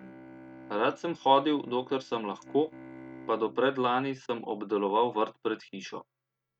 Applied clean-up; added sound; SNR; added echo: neural mask model RNNoise.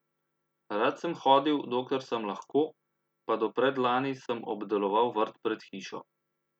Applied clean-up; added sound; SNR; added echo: none; none; none; none.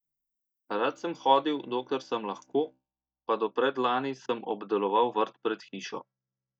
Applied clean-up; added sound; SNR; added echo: neural mask model DeepFilterNet 3.